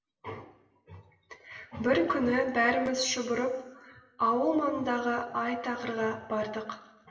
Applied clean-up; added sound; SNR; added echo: none; none; none; reverberation time 1.1 s.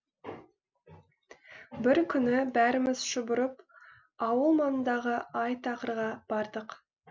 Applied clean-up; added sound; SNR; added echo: none; none; none; none.